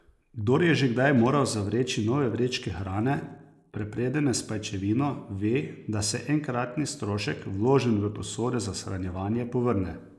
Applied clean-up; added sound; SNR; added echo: neural mask model Resemble Enhance denoiser.